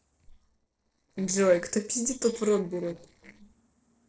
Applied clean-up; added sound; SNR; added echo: neural separator model SepFormer DNS4.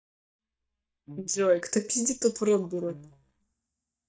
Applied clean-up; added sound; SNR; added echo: neural mask model DeepFilterNet 3.